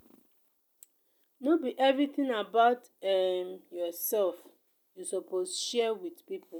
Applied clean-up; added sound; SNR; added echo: none; none; none; none.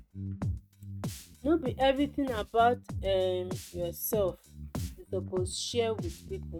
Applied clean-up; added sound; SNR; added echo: neural mask model RNNoise.